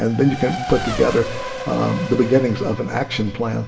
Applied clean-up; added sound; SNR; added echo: none; Race car, auto racing / Accelerating, revving, vroom; 10 dB; reverberation time 1.0 s.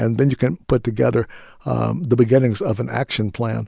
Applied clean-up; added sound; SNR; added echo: none; none; none; none.